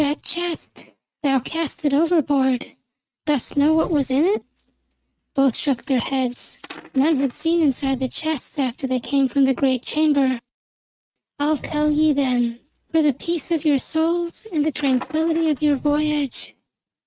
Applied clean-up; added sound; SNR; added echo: neural mask model RNNoise.